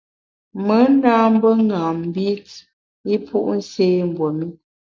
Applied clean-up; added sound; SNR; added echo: none; none; none; none.